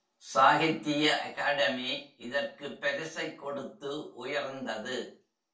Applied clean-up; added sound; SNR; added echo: none; none; none; reverberation time 0.3 s.